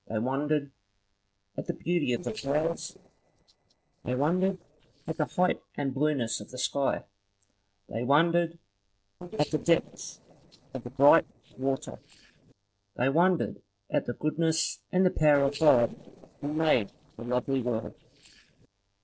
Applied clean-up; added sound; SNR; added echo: neural separator model SepFormer DNS4.